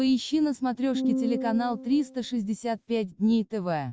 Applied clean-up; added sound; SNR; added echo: none; Piano; 6 dB; none.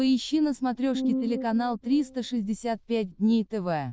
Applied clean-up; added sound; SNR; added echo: neural diffusion model UNIVERSE++.